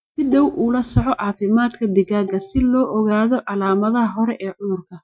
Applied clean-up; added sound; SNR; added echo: classical method Wiener filter.